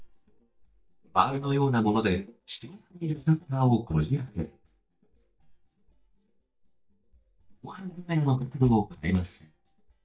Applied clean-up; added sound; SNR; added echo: neural mask model DeepFilterNet 3.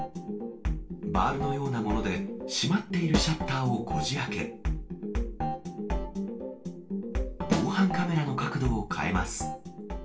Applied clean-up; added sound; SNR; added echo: none; Snare drum; 6 dB; reverberation time 0.3 s.